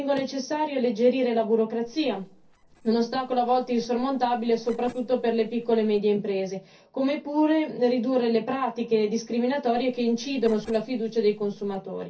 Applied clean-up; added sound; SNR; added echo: neural separator model SepFormer DNS4.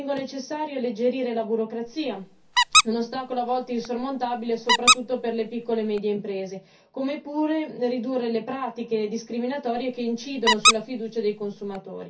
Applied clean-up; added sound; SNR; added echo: none; Squeak; -2 dB; reverberation time 0.3 s.